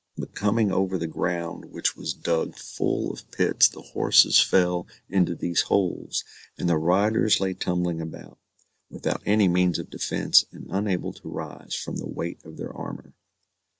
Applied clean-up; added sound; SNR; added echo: none; none; none; none.